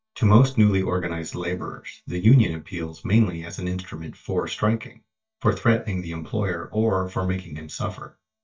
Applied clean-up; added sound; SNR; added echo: neural mask model DeepFilterNet 3.